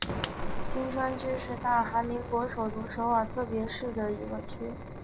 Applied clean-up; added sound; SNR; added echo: none; Fire; 4 dB; none.